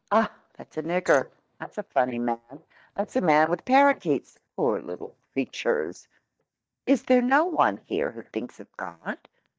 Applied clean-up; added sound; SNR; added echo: neural mask model DeepFilterNet 3.